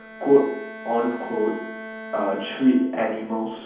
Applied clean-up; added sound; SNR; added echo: none; Bowed string instrument; 14 dB; reverberation time 0.7 s.